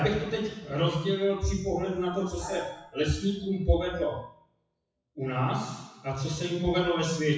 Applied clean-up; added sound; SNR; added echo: classical method WPE with log-MMSE.